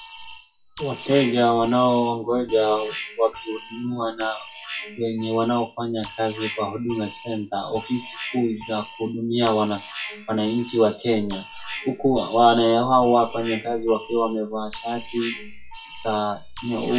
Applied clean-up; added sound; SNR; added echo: classical method WPE with log-MMSE.